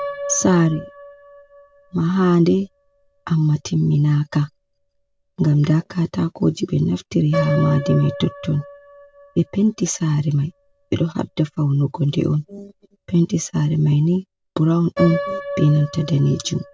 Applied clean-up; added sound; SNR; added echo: none; Piano; 14 dB; none.